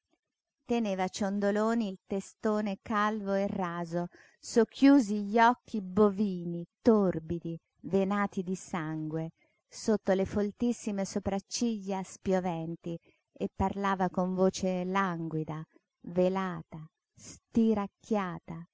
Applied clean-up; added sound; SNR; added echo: none; none; none; none.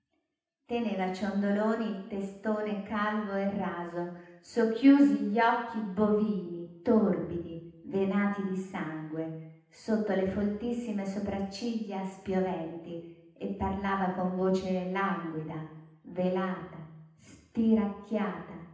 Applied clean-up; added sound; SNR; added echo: none; none; none; reverberation time 0.9 s.